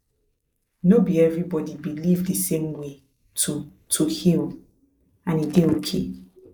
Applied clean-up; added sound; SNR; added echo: neural mask model Resemble Enhance denoiser.